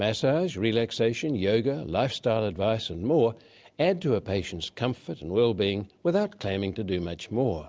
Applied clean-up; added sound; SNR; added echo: none; none; none; none.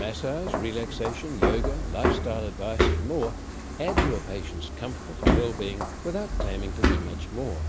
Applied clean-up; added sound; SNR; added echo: none; Walk, footsteps + Hammer; -5 dB; none.